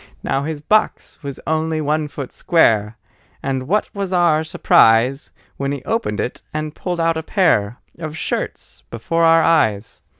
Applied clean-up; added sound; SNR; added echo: none; none; none; none.